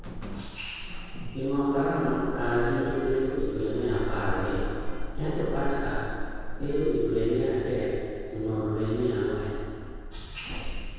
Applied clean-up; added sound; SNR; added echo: none; Sliding door; 4 dB; reverberation time 2.2 s.